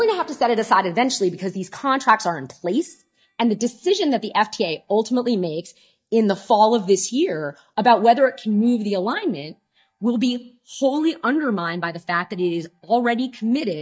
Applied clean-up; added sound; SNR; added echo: neural mask model DeepFilterNet 3.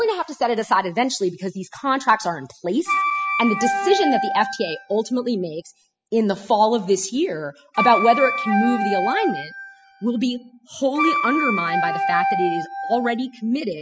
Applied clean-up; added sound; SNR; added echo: classical method spectral subtraction.